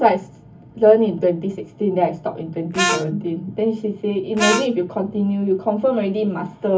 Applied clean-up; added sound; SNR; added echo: none; Harmonica; 3 dB; reverberation time 0.3 s.